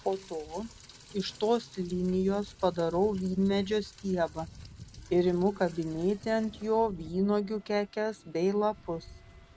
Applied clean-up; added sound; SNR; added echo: none; Rain; 19 dB; none.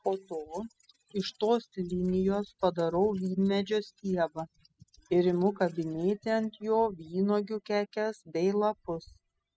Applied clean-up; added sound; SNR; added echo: classical method spectral subtraction.